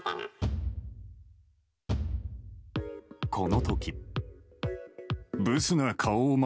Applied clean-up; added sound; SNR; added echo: none; Bass drum / Thump, thud; 4 dB; none.